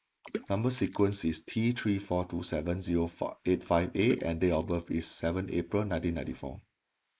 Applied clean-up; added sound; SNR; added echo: neural mask model Resemble Enhance denoiser.